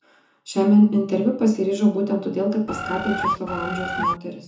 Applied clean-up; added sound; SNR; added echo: none; Bird; 4 dB; reverberation time 0.6 s.